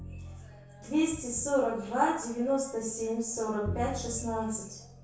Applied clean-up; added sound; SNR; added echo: none; Bowed string instrument; 12 dB; reverberation time 0.6 s.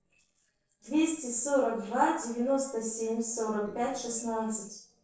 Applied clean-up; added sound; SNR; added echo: neural separator model SepFormer DNS4.